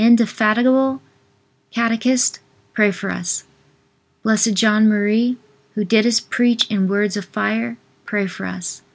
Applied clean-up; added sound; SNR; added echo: none; none; none; none.